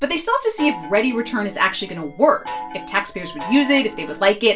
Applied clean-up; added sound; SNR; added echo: none; Chime; 13 dB; reverberation time 0.2 s.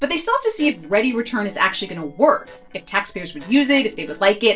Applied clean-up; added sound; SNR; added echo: neural separator model SepFormer DNS4.